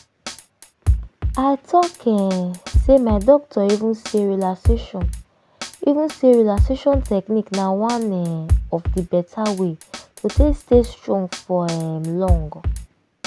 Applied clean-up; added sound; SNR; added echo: none; Drum kit; 4 dB; none.